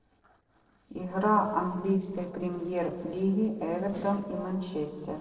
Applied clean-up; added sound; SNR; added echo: neural separator model SepFormer DNS4.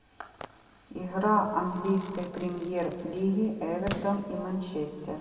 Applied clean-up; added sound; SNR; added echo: none; Crackle / Fireworks; 16 dB; reverberation time 1.9 s.